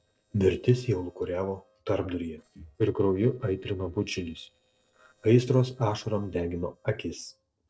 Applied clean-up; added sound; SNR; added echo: neural separator model SepFormer DNS4.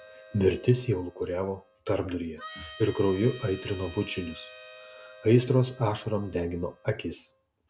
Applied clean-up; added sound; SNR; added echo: none; Harmonica; 20 dB; none.